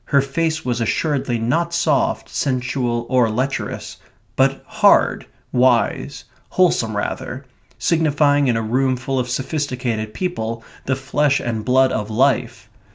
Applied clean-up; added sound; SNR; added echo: none; none; none; none.